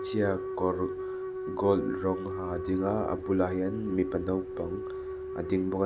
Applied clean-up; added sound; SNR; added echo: none; Wind instrument, woodwind instrument; 6 dB; none.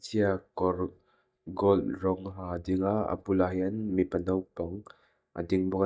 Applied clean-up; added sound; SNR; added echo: neural mask model DeepFilterNet 3.